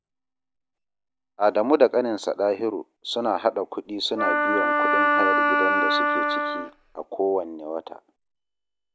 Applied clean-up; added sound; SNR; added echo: none; Wind instrument, woodwind instrument; -4 dB; none.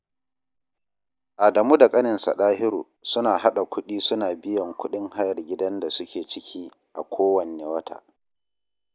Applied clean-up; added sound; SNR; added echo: none; none; none; none.